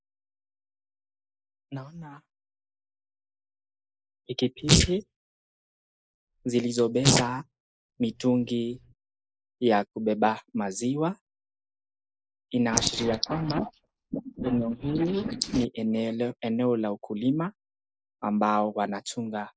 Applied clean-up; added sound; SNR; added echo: neural mask model Resemble Enhance denoiser.